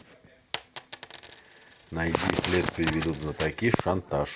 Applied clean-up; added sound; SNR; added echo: none; Coin (dropping); 11 dB; none.